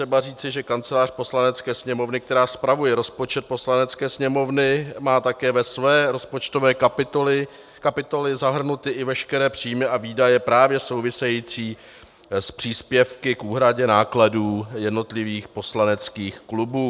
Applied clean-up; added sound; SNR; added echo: none; none; none; none.